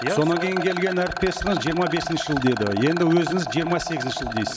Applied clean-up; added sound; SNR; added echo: none; Rattle; 6 dB; none.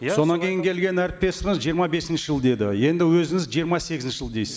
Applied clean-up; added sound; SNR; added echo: none; none; none; none.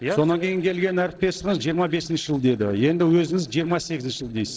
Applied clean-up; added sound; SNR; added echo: neural separator model SepFormer DNS4.